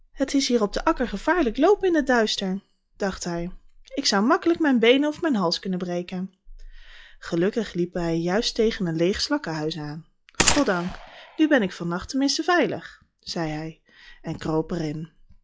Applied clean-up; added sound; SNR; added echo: classical method log-MMSE.